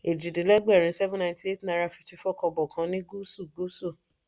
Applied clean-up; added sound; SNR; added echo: none; none; none; none.